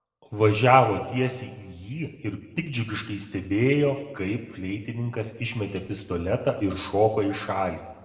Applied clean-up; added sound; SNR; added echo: neural separator model SepFormer DNS4.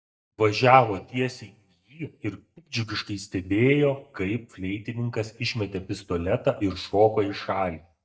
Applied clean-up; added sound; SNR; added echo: neural mask model DeepFilterNet 3.